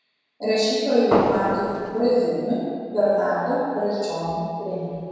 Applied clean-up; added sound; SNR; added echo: none; Fireworks; 2 dB; reverberation time 1.9 s.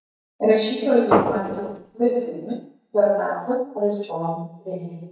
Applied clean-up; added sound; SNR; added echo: neural mask model DeepFilterNet 3.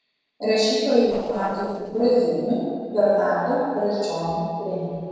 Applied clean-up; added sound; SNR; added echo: neural separator model SepFormer DNS4.